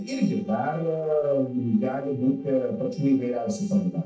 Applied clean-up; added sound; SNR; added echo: neural separator model SepFormer DNS4.